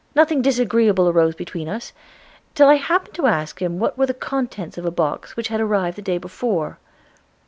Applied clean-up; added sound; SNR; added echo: none; none; none; none.